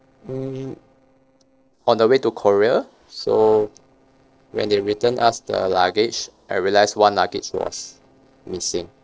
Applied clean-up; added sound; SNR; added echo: neural separator model SepFormer DNS4.